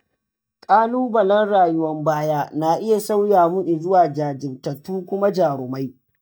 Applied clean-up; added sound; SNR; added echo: neural mask model DeepFilterNet 3.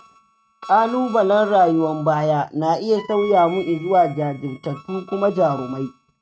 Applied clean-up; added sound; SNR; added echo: neural mask model RNNoise.